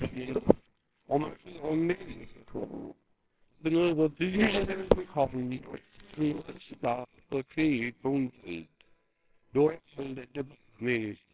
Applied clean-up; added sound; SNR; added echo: neural separator model SepFormer WHAMR!.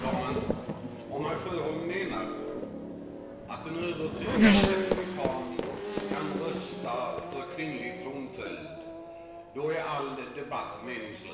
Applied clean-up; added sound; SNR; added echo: none; Race car, auto racing / Accelerating, revving, vroom; -4 dB; reverberation time 1.2 s.